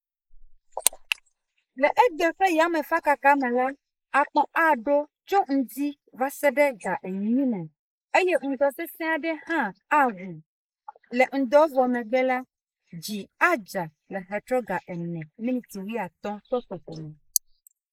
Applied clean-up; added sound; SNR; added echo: neural mask model Resemble Enhance denoiser.